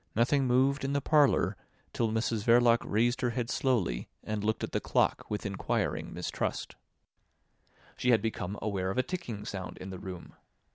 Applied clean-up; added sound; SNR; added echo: none; none; none; none.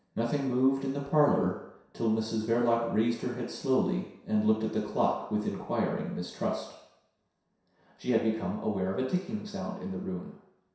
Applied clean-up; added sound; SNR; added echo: none; none; none; reverberation time 0.7 s.